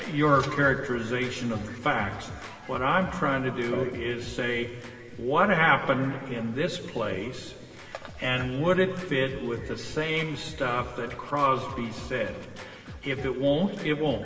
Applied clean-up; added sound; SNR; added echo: none; Scratching (performance technique); 18 dB; reverberation time 2.7 s.